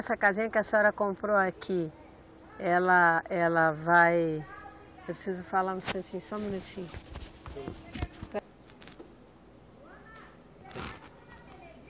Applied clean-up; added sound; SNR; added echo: none; none; none; none.